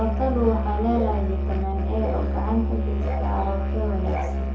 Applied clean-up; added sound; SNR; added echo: none; Musical instrument; -3 dB; reverberation time 0.6 s.